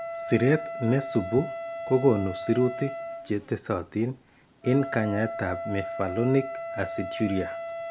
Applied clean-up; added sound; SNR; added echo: none; Wind instrument, woodwind instrument; 9 dB; none.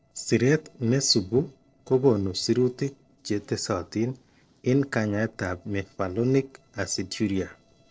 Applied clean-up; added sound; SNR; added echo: neural separator model SepFormer DNS4.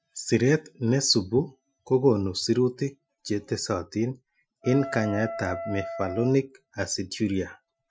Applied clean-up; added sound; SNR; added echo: classical method Wiener filter.